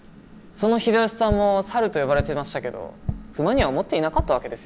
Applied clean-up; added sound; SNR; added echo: none; Tap; 10 dB; none.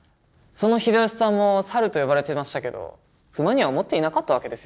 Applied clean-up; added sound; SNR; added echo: none; none; none; none.